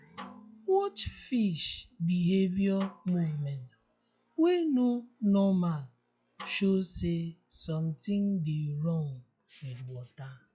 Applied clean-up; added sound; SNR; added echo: classical method log-MMSE.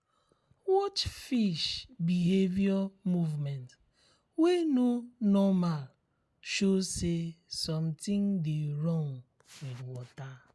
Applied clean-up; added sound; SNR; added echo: none; none; none; none.